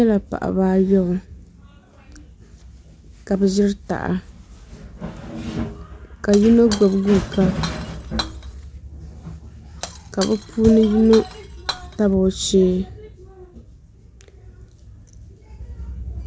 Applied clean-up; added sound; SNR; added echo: none; Shatter; 13 dB; none.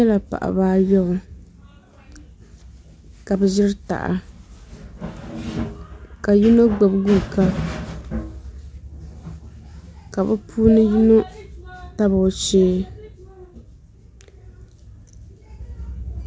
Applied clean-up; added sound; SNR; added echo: none; none; none; none.